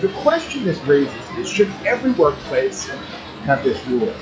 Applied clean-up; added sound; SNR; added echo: classical method log-MMSE.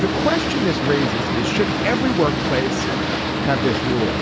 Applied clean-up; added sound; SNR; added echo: none; Boat, Water vehicle; -1 dB; none.